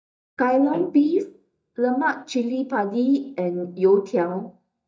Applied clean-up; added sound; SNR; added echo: neural mask model DeepFilterNet 3.